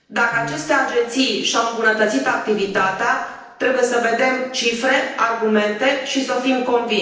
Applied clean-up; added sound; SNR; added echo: neural separator model SepFormer DNS4.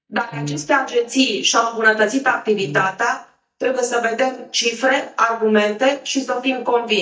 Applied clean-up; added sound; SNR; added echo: neural mask model DeepFilterNet 3.